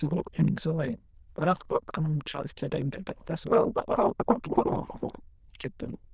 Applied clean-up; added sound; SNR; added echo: neural diffusion model UNIVERSE++.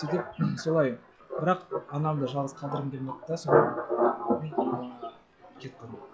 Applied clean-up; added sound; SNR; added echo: classical method log-MMSE.